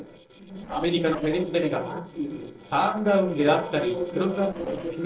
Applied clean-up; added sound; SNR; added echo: neural separator model SepFormer DNS4.